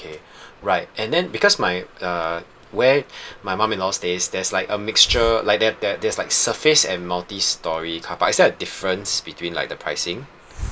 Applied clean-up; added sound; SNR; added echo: none; Hiss; 18 dB; none.